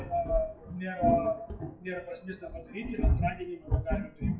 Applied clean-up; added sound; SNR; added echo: classical method WPE with log-MMSE.